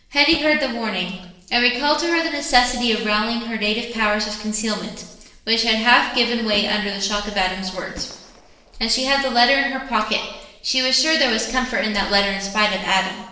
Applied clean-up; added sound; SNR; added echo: neural separator model SepFormer DNS4.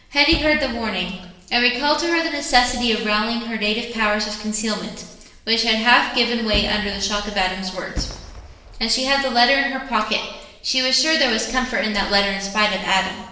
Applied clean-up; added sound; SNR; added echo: none; Fireworks; 12 dB; reverberation time 0.9 s.